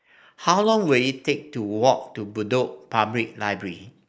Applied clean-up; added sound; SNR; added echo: neural mask model Resemble Enhance denoiser.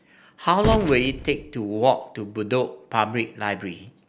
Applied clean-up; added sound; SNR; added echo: none; Gunshot, gunfire; 9 dB; none.